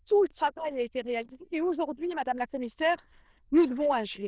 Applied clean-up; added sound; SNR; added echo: neural diffusion model UNIVERSE++.